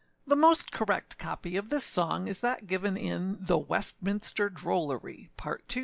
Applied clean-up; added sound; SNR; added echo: none; none; none; none.